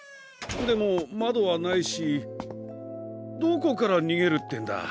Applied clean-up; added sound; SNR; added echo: none; none; none; none.